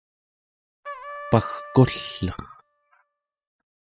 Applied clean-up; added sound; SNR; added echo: classical method spectral subtraction.